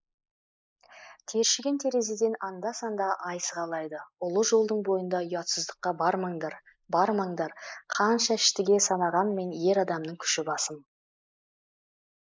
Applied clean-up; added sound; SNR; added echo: neural mask model Resemble Enhance denoiser.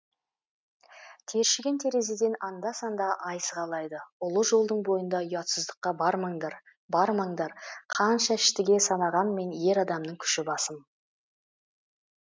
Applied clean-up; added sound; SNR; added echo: none; none; none; none.